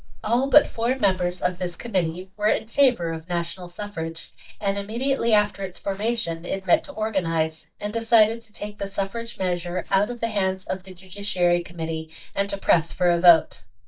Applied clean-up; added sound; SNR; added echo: neural mask model DeepFilterNet 3.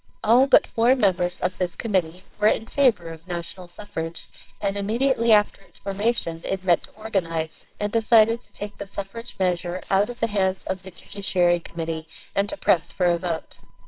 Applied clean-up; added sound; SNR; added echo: neural separator model SepFormer WHAMR!.